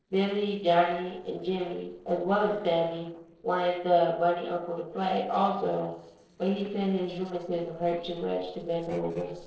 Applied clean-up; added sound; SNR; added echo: neural separator model SepFormer DNS4.